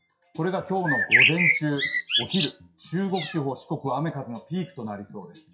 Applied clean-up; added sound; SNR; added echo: classical method WPE with log-MMSE.